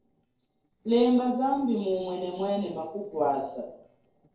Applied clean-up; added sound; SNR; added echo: neural separator model SepFormer DNS4.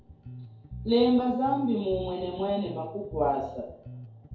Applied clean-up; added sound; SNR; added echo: none; Bass guitar; 15 dB; reverberation time 2.3 s.